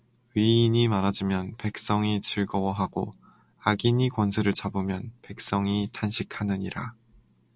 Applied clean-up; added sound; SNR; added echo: none; none; none; none.